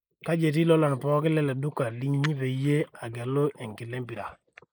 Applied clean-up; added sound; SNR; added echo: neural mask model Resemble Enhance denoiser.